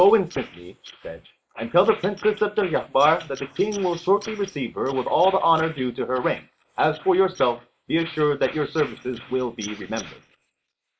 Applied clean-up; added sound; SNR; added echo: neural mask model Resemble Enhance denoiser.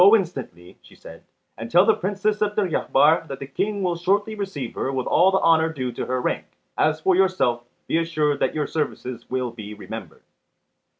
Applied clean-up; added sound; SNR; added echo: none; none; none; none.